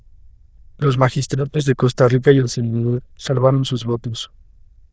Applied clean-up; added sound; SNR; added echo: neural diffusion model UNIVERSE++.